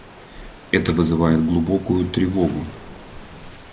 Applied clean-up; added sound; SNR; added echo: none; Waves, surf; 18 dB; none.